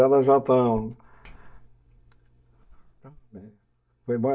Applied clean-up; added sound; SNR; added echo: neural mask model DeepFilterNet 3.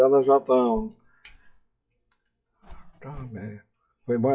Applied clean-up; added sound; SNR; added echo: classical method WPE with log-MMSE.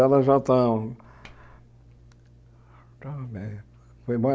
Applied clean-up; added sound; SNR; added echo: none; none; none; none.